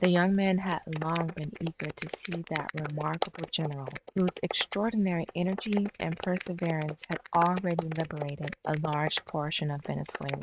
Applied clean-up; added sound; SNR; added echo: neural mask model RNNoise.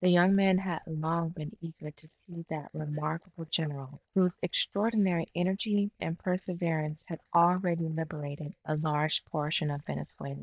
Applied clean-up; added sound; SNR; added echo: neural mask model DeepFilterNet 3.